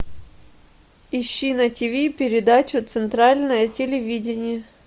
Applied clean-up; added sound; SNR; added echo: none; none; none; none.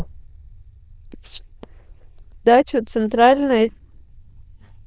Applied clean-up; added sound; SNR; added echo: neural diffusion model UNIVERSE++.